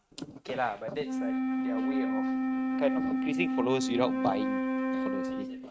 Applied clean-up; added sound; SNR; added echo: neural mask model RNNoise.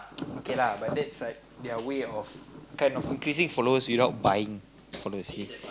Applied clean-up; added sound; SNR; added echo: none; none; none; none.